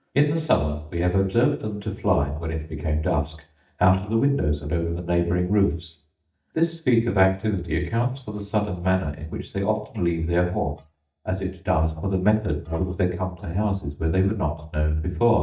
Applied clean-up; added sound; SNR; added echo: neural mask model DeepFilterNet 3.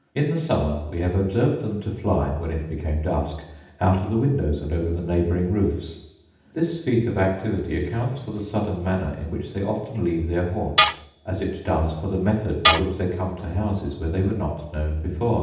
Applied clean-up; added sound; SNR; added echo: none; Tools; -1 dB; reverberation time 0.8 s.